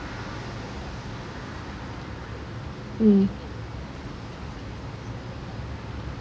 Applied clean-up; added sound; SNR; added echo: none; none; none; none.